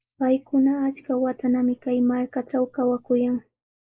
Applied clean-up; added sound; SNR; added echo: neural mask model Resemble Enhance denoiser.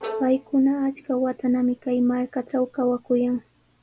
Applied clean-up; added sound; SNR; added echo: none; Bowed string instrument; 14 dB; none.